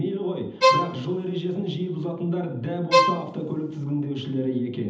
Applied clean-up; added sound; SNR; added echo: none; Bowed string instrument; -5 dB; reverberation time 0.8 s.